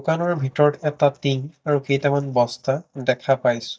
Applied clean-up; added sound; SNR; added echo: neural mask model DeepFilterNet 3.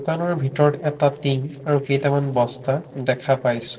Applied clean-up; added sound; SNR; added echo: neural separator model SepFormer DNS4.